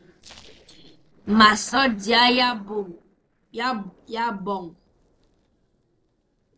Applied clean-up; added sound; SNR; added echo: neural separator model SepFormer DNS4.